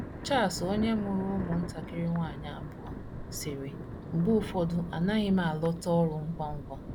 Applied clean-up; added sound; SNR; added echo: none; Thunder; 9 dB; none.